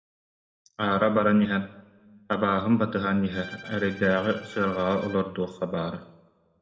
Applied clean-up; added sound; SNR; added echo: none; Bowed string instrument; 19 dB; reverberation time 0.7 s.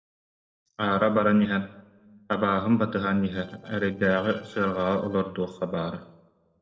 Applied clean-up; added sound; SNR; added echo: neural separator model SepFormer DNS4.